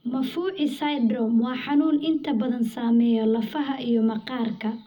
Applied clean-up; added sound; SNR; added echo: none; none; none; reverberation time 0.4 s.